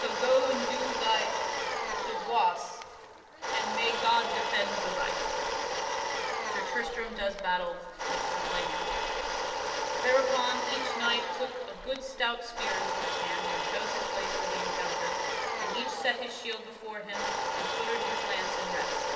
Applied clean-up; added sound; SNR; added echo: none; Domestic sounds, home sounds; -1 dB; reverberation time 2.6 s.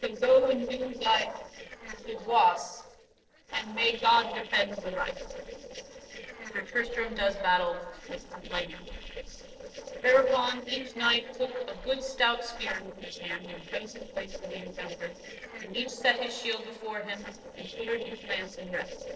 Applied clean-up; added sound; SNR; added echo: neural separator model SepFormer DNS4.